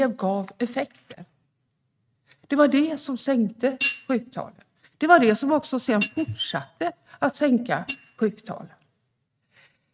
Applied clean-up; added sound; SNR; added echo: neural mask model RNNoise.